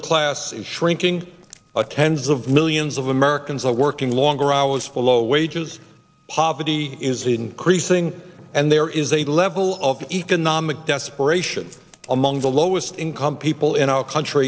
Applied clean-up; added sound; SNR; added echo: neural separator model SepFormer DNS4.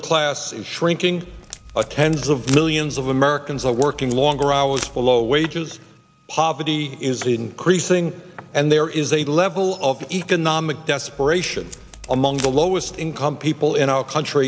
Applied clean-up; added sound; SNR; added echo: none; Packing tape, duct tape; 16 dB; none.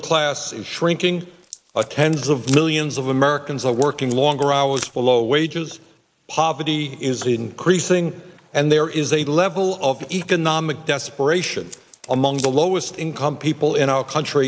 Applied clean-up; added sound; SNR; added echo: neural mask model Resemble Enhance denoiser.